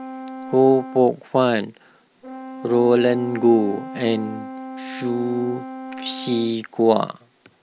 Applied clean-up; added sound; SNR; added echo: none; Brass instrument; 14 dB; none.